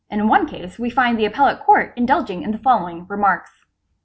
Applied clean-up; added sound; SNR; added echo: none; none; none; none.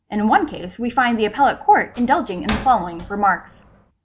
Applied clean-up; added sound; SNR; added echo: none; Slam; 15 dB; none.